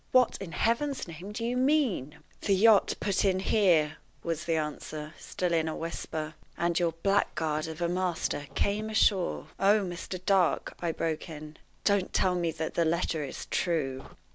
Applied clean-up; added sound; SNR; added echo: none; none; none; none.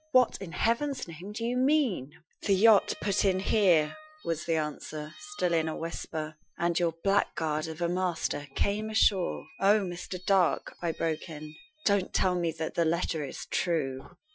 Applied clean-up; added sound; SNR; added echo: classical method Wiener filter.